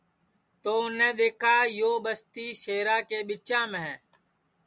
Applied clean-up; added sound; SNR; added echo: none; none; none; none.